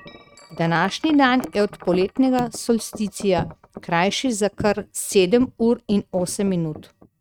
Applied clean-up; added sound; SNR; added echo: neural mask model RNNoise.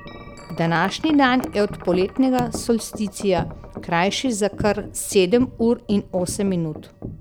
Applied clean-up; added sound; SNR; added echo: none; Wind chime; 13 dB; none.